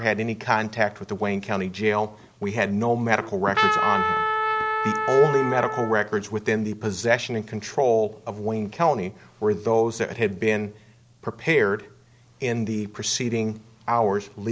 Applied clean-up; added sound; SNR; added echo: none; Trumpet; 1 dB; none.